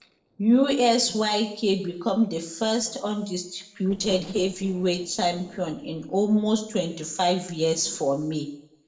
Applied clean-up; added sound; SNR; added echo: neural separator model SepFormer DNS4.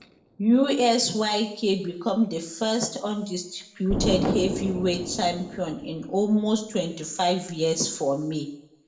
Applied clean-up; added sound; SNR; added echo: none; Explosion; 11 dB; reverberation time 0.6 s.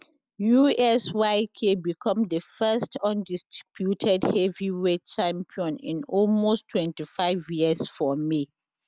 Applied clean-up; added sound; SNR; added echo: none; none; none; none.